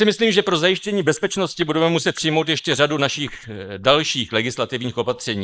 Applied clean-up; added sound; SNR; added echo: neural mask model Resemble Enhance denoiser.